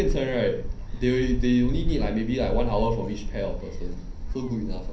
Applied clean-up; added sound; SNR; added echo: none; Gull, seagull; 2 dB; reverberation time 0.6 s.